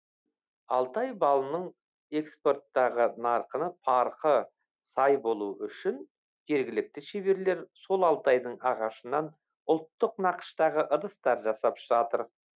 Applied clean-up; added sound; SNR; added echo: none; none; none; none.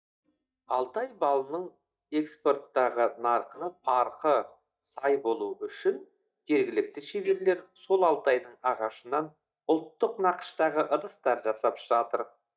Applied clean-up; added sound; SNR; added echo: neural mask model DeepFilterNet 3.